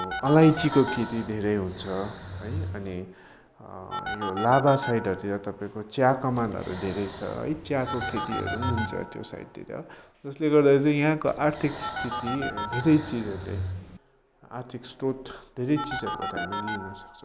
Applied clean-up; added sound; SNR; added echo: none; Telephone + Breathing; 9 dB; none.